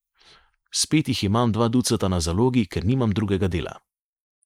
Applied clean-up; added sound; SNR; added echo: neural mask model Resemble Enhance denoiser.